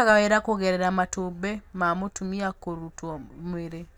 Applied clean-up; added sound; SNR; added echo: none; none; none; none.